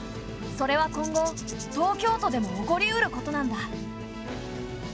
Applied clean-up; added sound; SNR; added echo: none; Rattle / Rattle (instrument); 18 dB; none.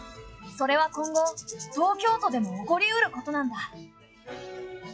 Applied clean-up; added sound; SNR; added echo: classical method log-MMSE.